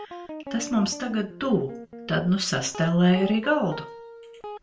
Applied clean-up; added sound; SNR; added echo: none; Guitar; 15 dB; reverberation time 0.3 s.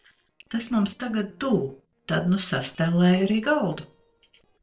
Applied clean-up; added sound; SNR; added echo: neural separator model SepFormer DNS4.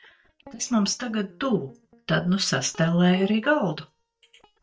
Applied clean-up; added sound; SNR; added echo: neural mask model DeepFilterNet 3.